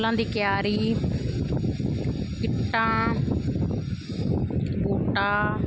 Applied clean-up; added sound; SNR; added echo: none; none; none; none.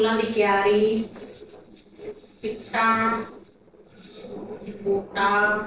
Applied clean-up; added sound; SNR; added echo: neural separator model SepFormer DNS4.